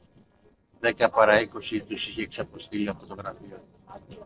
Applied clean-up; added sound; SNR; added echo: neural separator model SepFormer DNS4.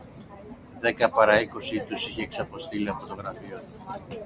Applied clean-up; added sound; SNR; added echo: none; none; none; none.